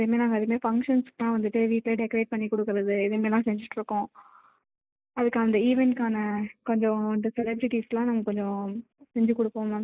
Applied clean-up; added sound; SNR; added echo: neural mask model Resemble Enhance denoiser.